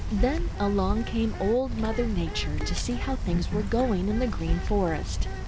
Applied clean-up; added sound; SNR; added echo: none; Bird; 0 dB; none.